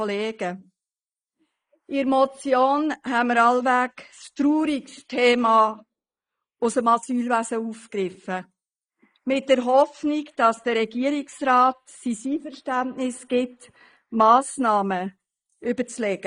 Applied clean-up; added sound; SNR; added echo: neural mask model Resemble Enhance denoiser.